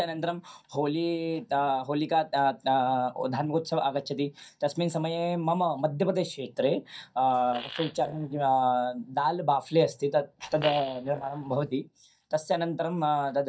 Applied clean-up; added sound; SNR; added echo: neural mask model DeepFilterNet 3.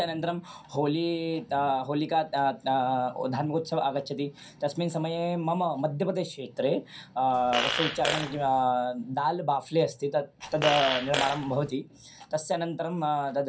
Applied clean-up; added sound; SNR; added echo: none; Fart; 3 dB; reverberation time 0.3 s.